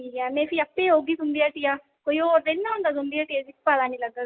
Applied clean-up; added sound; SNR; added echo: none; none; none; none.